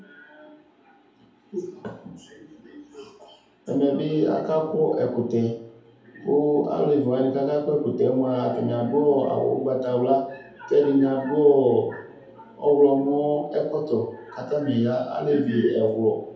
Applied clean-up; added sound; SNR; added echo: none; none; none; reverberation time 2.1 s.